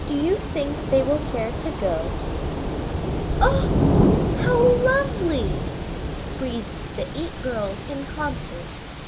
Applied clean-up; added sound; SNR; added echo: none; Thunder / Rain; -1 dB; none.